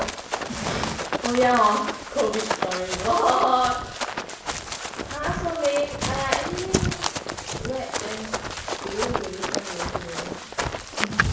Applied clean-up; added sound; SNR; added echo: none; Run; 2 dB; reverberation time 0.7 s.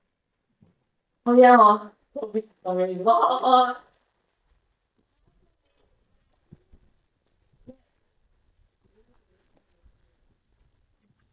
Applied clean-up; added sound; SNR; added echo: neural mask model DeepFilterNet 3.